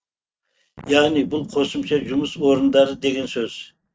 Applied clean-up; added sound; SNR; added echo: neural mask model RNNoise.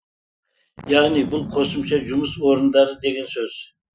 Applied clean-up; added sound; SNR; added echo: classical method Wiener filter.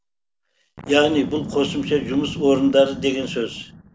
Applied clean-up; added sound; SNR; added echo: none; Boom; 12 dB; none.